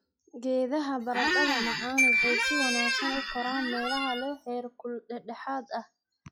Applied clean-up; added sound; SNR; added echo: classical method log-MMSE.